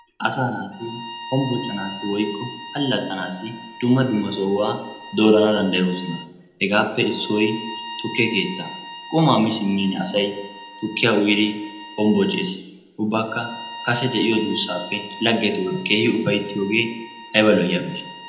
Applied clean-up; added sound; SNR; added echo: none; Bowed string instrument; 15 dB; reverberation time 0.7 s.